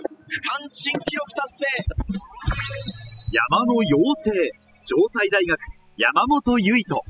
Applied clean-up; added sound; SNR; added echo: classical method spectral subtraction.